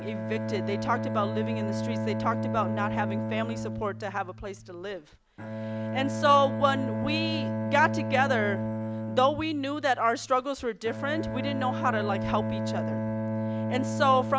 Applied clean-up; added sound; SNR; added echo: none; Bowed string instrument; 2 dB; none.